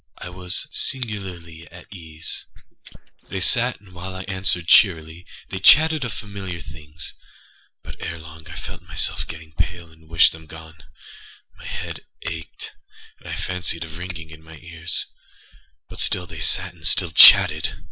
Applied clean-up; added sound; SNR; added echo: neural mask model Resemble Enhance denoiser.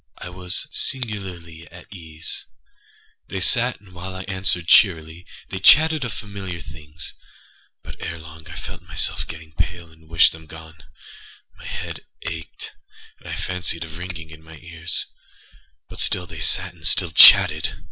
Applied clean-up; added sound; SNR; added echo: none; none; none; none.